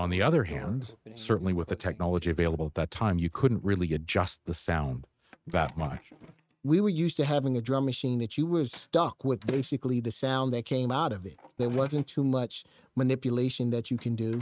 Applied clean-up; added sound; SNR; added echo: neural mask model RNNoise.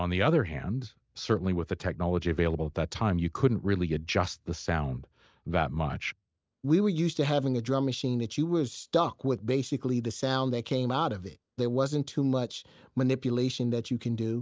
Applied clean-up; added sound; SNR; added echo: none; none; none; none.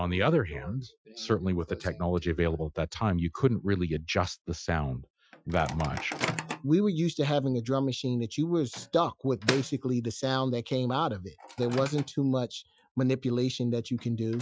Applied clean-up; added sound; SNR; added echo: classical method Wiener filter.